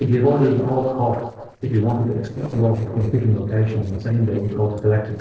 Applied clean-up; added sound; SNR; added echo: neural separator model SepFormer DNS4.